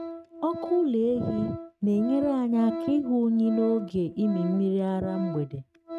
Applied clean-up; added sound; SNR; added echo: neural mask model RNNoise.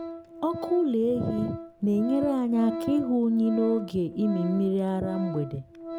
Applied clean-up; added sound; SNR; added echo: none; Organ; 10 dB; none.